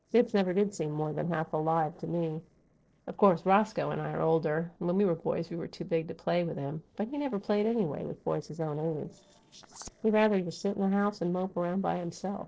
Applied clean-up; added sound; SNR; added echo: neural separator model SepFormer DNS4.